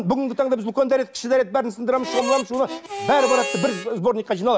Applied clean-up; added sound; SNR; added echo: none; Harmonica; 6 dB; none.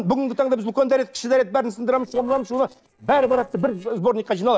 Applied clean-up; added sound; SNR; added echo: neural separator model SepFormer DNS4.